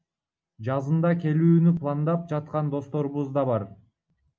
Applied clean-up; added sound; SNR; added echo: none; none; none; none.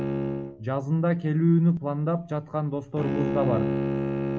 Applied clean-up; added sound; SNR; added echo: none; Bowed string instrument; 4 dB; none.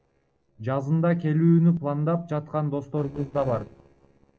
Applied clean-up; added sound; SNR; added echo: neural separator model SepFormer DNS4.